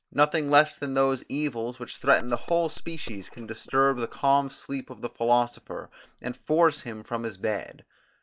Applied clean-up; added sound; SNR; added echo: neural mask model Resemble Enhance denoiser.